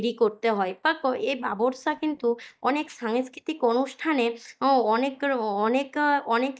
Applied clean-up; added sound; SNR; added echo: neural mask model DeepFilterNet 3.